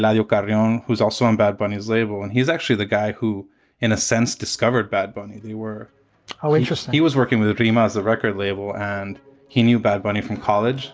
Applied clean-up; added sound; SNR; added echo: none; none; none; none.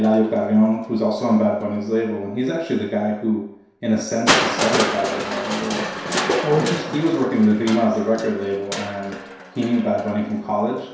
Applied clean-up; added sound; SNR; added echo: none; Crushing; 6 dB; reverberation time 0.7 s.